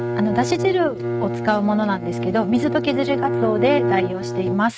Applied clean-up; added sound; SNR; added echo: neural mask model RNNoise.